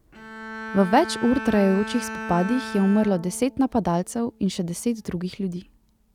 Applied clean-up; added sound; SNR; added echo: none; Bowed string instrument; 12 dB; none.